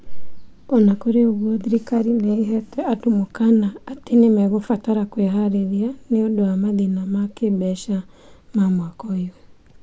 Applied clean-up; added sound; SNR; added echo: none; none; none; none.